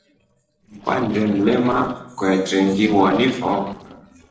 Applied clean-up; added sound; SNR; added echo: neural separator model SepFormer DNS4.